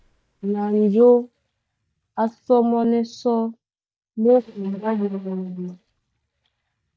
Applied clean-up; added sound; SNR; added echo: neural mask model DeepFilterNet 3.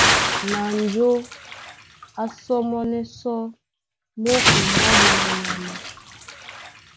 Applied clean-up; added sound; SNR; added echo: none; Bathtub (filling or washing) / Splash, splatter; -3 dB; none.